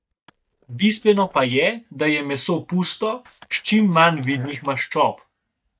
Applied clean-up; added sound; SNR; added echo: neural mask model DeepFilterNet 3.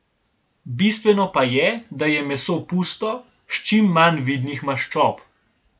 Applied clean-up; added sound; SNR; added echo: none; none; none; none.